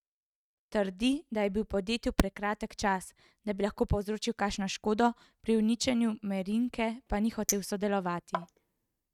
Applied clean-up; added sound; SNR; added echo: neural mask model RNNoise.